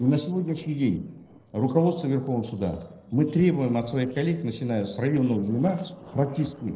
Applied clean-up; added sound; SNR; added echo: neural separator model SepFormer DNS4.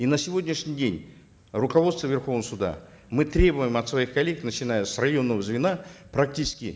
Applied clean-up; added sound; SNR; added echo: none; none; none; none.